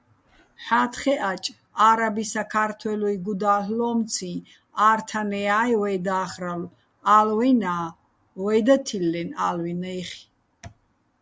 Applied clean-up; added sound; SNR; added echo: none; none; none; none.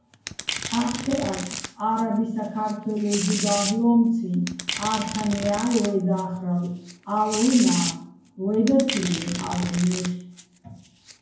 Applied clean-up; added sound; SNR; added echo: none; Domestic sounds, home sounds; 9 dB; reverberation time 0.9 s.